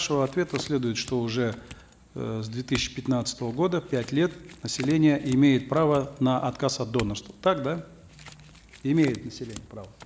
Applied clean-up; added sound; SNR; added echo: none; Chink, clink / Domestic sounds, home sounds; 19 dB; none.